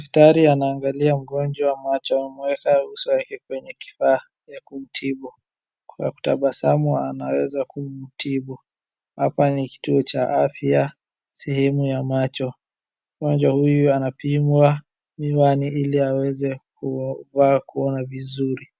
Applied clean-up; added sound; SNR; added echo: none; none; none; none.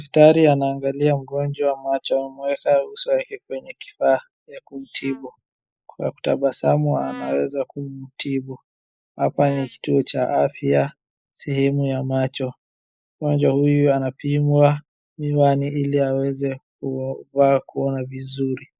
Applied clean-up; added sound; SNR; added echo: neural mask model Resemble Enhance denoiser.